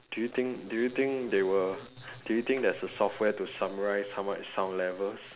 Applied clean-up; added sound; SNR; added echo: none; none; none; none.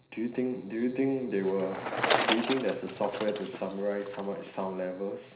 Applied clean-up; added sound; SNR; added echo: none; Bicycle; 4 dB; reverberation time 0.5 s.